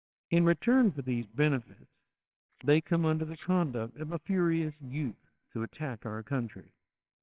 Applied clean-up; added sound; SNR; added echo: neural separator model SepFormer WHAMR!.